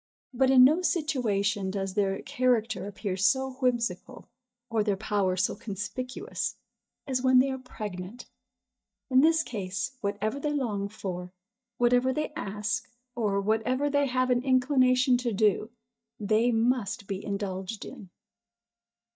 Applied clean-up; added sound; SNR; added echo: neural mask model DeepFilterNet 3.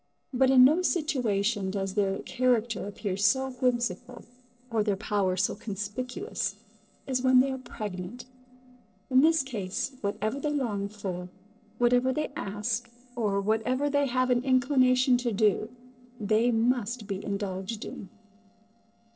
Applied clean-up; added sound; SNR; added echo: neural separator model SepFormer DNS4.